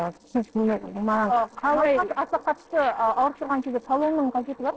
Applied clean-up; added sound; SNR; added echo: neural separator model SepFormer DNS4.